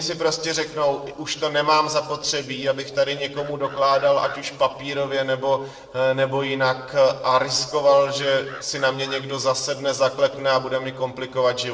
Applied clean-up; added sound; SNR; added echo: neural separator model SepFormer DNS4.